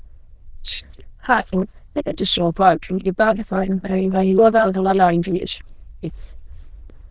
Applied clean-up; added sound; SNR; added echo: neural diffusion model UNIVERSE++.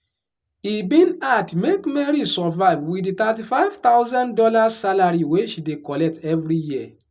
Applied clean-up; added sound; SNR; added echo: none; none; none; none.